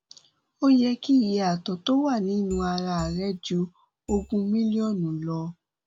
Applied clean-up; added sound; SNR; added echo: none; Marimba, xylophone / Wood; 15 dB; none.